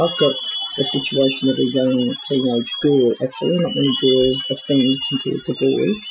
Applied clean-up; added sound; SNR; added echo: classical method Wiener filter.